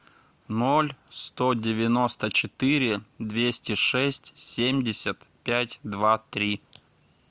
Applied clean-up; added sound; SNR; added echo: none; none; none; none.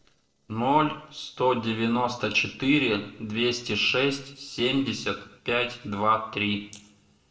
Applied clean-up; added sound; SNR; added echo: neural separator model SepFormer DNS4.